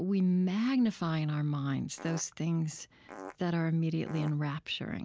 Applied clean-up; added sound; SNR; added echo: none; Fart; 13 dB; none.